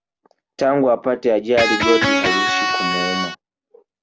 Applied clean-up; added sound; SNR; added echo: none; Electric guitar; -2 dB; none.